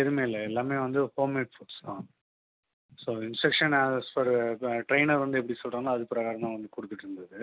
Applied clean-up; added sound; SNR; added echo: none; none; none; none.